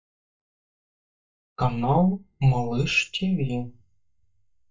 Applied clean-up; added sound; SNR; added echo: neural mask model DeepFilterNet 3.